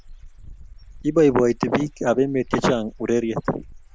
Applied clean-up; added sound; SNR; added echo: none; Bird / Dog; 20 dB; none.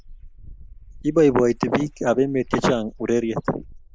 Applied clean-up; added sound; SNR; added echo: neural mask model Resemble Enhance denoiser.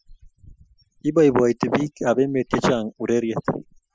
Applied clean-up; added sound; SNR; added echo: classical method spectral subtraction.